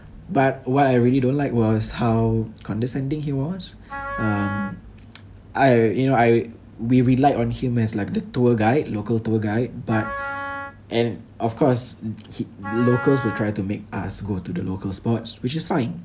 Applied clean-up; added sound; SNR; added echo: none; Wind instrument, woodwind instrument; 11 dB; none.